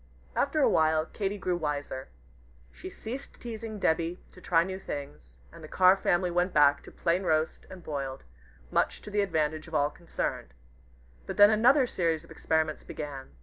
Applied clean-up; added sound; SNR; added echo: none; none; none; none.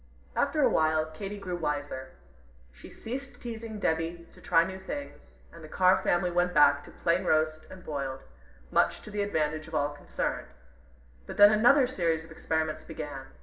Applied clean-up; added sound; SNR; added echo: none; none; none; reverberation time 1.7 s.